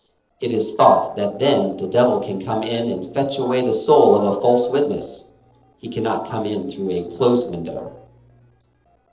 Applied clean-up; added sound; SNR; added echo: neural separator model SepFormer DNS4.